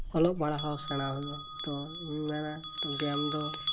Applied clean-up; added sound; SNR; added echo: none; Bell; 2 dB; reverberation time 0.3 s.